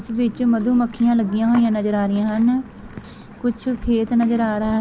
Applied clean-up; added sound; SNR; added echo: none; Livestock, farm animals, working animals; 19 dB; none.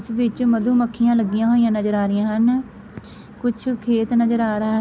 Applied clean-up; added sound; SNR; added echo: none; none; none; none.